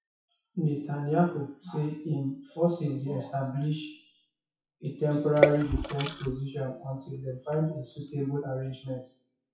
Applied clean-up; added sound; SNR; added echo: classical method WPE with log-MMSE.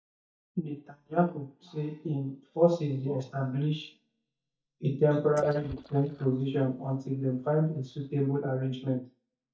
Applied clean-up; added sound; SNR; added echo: neural mask model DeepFilterNet 3.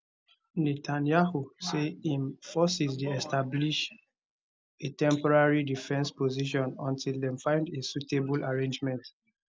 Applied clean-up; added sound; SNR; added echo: none; none; none; none.